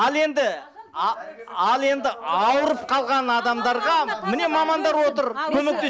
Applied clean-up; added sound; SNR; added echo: none; none; none; none.